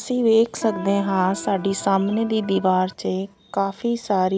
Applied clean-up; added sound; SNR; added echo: none; Electric guitar; 15 dB; none.